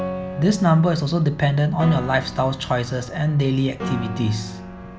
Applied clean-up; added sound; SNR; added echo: none; Piano; 11 dB; none.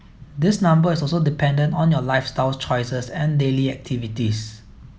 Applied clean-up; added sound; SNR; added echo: none; none; none; none.